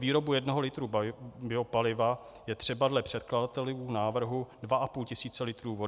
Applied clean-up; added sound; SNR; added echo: none; none; none; none.